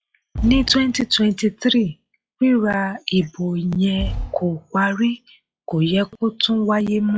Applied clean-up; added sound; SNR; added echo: classical method log-MMSE.